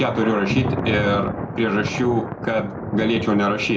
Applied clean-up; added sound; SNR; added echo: none; Thunder; 5 dB; none.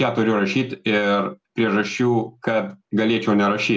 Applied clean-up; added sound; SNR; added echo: none; none; none; none.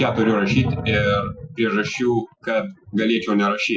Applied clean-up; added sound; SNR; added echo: classical method Wiener filter.